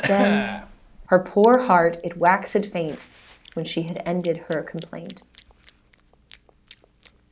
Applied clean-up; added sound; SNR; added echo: none; Chewing, mastication / Cough; 12 dB; none.